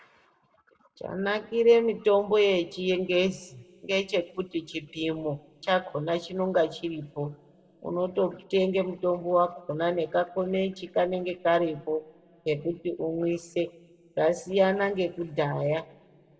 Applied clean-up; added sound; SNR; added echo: none; none; none; reverberation time 1.9 s.